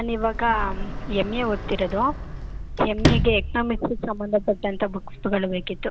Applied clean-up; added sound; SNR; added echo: none; Sliding door; 3 dB; none.